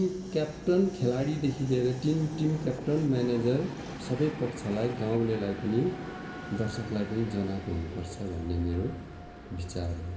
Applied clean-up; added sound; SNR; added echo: none; Train; 12 dB; reverberation time 1.7 s.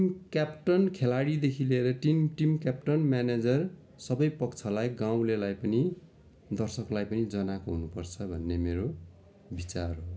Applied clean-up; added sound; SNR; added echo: none; none; none; none.